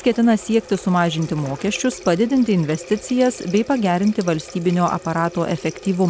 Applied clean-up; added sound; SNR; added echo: none; Water tap, faucet; 18 dB; none.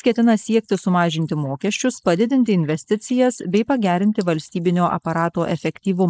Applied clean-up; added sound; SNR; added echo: neural mask model Resemble Enhance denoiser.